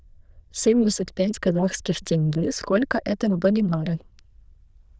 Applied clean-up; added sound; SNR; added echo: neural diffusion model UNIVERSE++.